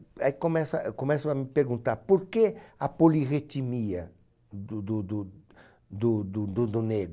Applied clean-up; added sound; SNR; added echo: none; none; none; none.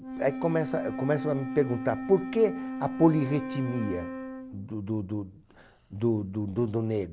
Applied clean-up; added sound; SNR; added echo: none; Wind instrument, woodwind instrument; 8 dB; none.